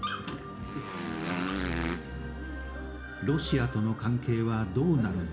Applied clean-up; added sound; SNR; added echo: none; Motorcycle; 6 dB; reverberation time 0.4 s.